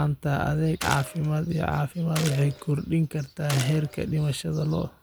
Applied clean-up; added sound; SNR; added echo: none; Gunshot, gunfire; 14 dB; none.